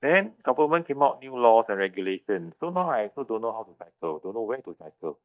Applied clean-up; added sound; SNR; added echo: neural mask model DeepFilterNet 3.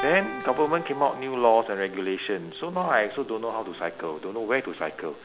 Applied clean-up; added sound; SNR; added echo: none; Keyboard (musical); 14 dB; none.